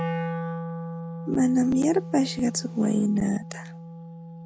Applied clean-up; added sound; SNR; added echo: none; Wind instrument, woodwind instrument; 8 dB; none.